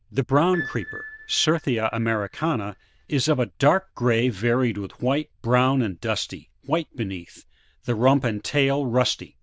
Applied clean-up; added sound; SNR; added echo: neural diffusion model UNIVERSE++.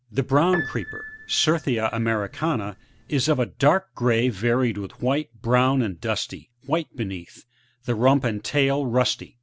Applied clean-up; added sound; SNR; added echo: none; Piano; 14 dB; none.